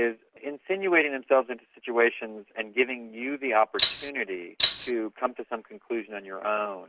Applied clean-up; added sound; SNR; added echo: none; Rattle (instrument); -2 dB; none.